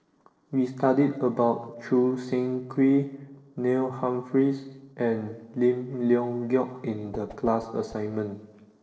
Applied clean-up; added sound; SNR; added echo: neural separator model SepFormer DNS4.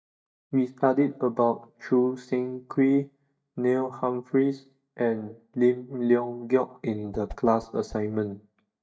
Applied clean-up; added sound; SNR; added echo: neural mask model DeepFilterNet 3.